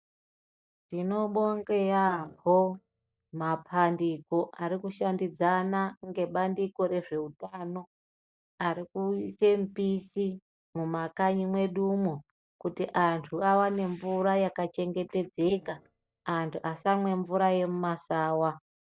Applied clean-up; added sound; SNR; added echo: neural mask model DeepFilterNet 3.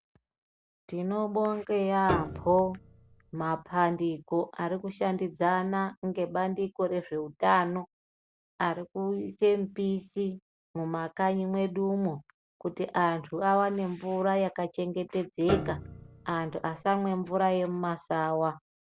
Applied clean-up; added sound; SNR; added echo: none; Piano; 8 dB; none.